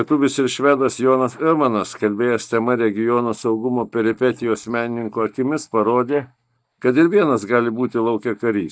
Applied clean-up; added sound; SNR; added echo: neural mask model DeepFilterNet 3.